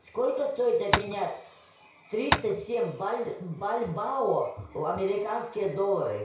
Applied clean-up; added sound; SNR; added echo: none; Tap; 0 dB; reverberation time 0.6 s.